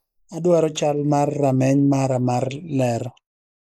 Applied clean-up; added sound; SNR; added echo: neural mask model Resemble Enhance denoiser.